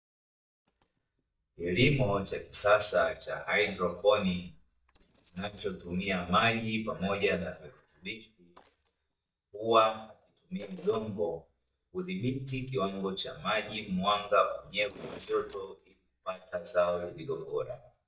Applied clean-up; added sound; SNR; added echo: neural mask model DeepFilterNet 3.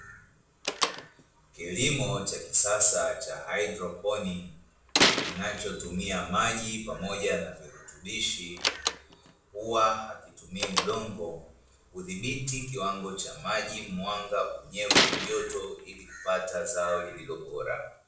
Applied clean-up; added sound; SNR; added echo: none; Slam; 3 dB; reverberation time 0.5 s.